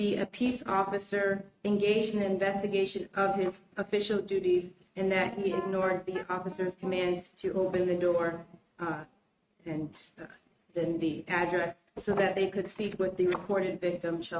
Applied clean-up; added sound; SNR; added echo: neural mask model RNNoise.